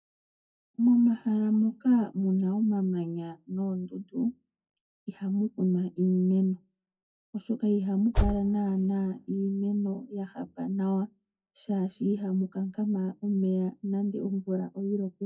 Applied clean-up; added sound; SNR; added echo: classical method WPE with log-MMSE.